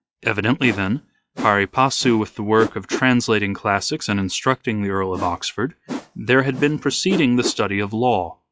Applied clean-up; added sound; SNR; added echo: classical method log-MMSE.